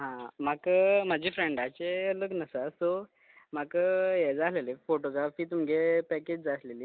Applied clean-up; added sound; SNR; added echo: none; none; none; none.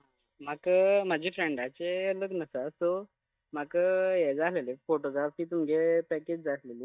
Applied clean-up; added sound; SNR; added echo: neural mask model DeepFilterNet 3.